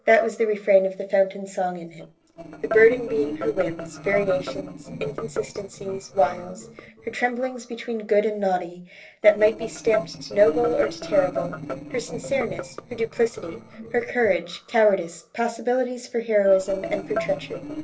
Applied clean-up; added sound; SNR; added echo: neural separator model SepFormer DNS4.